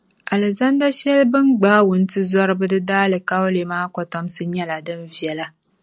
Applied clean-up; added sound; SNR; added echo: none; none; none; none.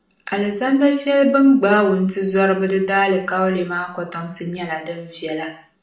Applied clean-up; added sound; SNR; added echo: none; none; none; reverberation time 0.5 s.